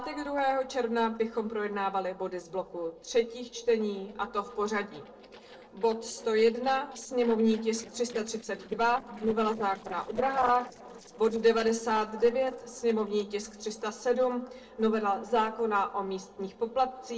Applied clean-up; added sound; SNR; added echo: neural separator model SepFormer DNS4.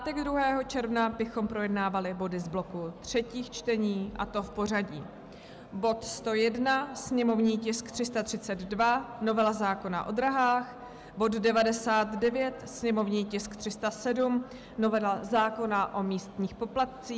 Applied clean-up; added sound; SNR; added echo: none; none; none; none.